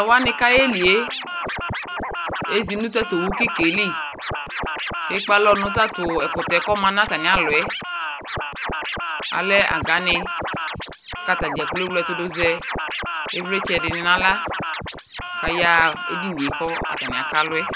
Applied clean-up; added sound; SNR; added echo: none; Scratching (performance technique); 5 dB; none.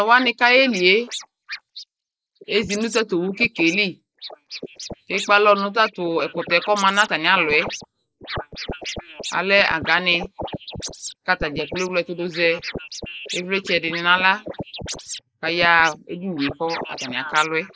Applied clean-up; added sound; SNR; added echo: neural mask model Resemble Enhance denoiser.